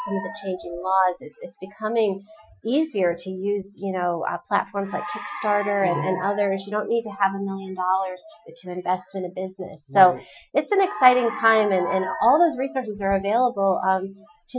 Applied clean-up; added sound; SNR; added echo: classical method Wiener filter.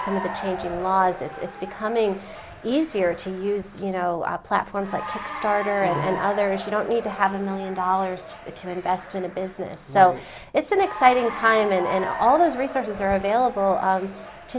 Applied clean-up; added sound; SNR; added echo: none; Applause / Cheering; 12 dB; none.